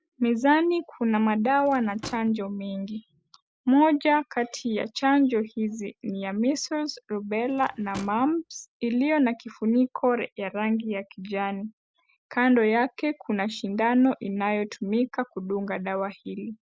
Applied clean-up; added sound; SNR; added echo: none; Drawer open or close / Wood; 20 dB; none.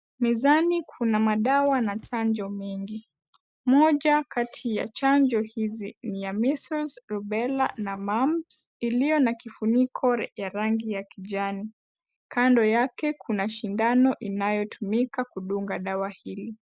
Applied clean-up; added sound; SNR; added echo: neural mask model DeepFilterNet 3.